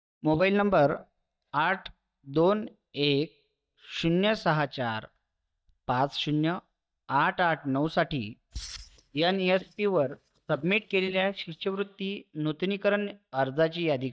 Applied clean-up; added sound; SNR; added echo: neural mask model DeepFilterNet 3.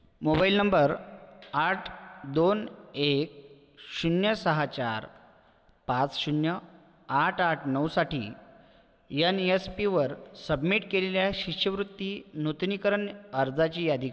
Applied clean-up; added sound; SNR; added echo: none; none; none; none.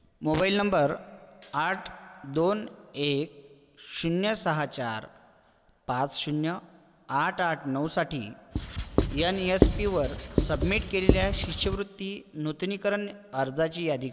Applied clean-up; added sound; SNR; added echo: none; Writing; -2 dB; none.